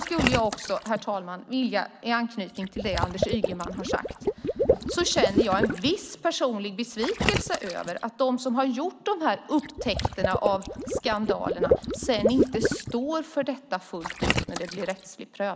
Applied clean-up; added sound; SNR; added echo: none; Water / Liquid; 1 dB; none.